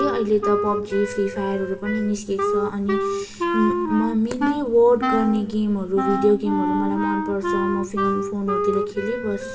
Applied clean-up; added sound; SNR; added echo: none; Wind instrument, woodwind instrument; 2 dB; reverberation time 2.2 s.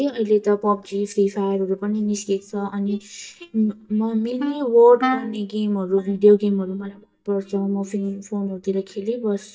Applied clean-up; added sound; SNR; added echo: neural mask model DeepFilterNet 3.